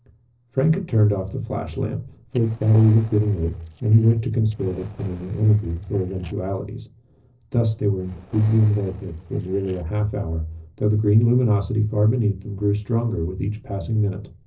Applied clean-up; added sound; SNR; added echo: neural separator model SepFormer DNS4.